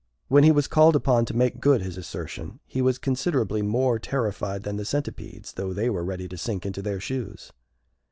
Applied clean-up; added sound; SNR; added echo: none; none; none; none.